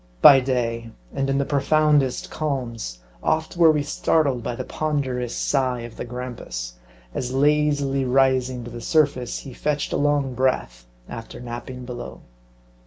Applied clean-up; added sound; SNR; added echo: none; none; none; none.